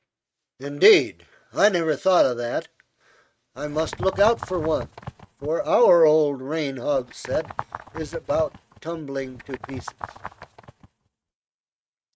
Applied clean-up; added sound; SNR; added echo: neural mask model RNNoise.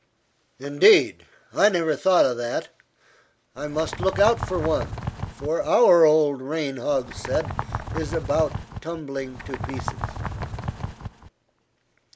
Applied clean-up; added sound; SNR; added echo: none; Bird; 7 dB; none.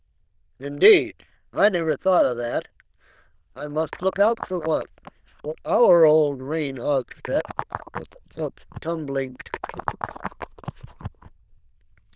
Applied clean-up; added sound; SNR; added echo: neural diffusion model UNIVERSE++.